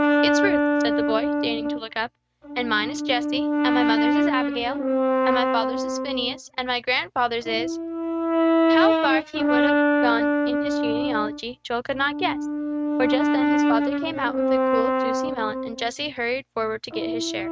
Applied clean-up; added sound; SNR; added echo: neural mask model RNNoise.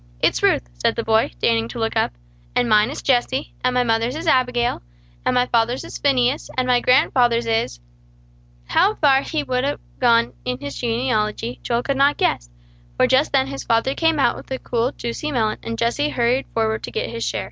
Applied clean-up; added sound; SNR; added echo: none; none; none; none.